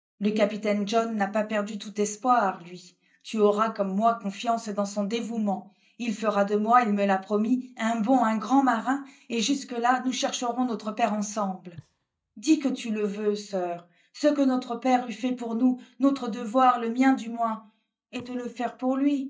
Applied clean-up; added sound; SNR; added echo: neural mask model DeepFilterNet 3.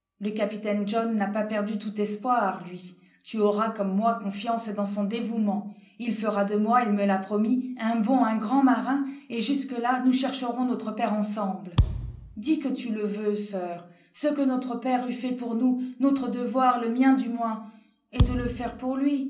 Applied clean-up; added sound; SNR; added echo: none; Thump, thud; 1 dB; reverberation time 0.5 s.